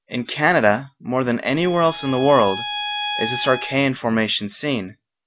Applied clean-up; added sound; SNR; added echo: none; Bowed string instrument; 7 dB; none.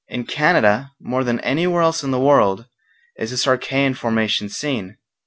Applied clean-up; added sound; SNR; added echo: none; none; none; none.